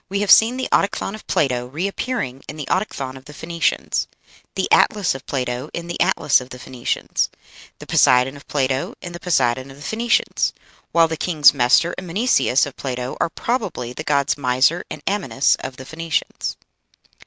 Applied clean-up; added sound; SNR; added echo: none; none; none; none.